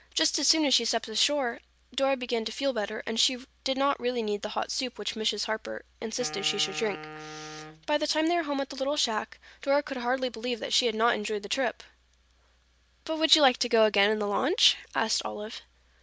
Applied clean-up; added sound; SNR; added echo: none; Wind instrument, woodwind instrument; 15 dB; none.